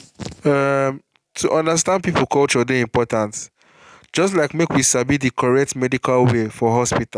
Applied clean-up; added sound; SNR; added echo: none; none; none; none.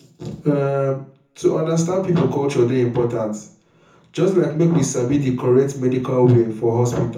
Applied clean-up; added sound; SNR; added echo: none; none; none; reverberation time 0.5 s.